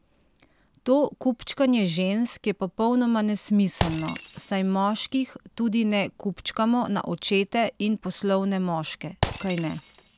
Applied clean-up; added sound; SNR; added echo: none; Shatter; 11 dB; none.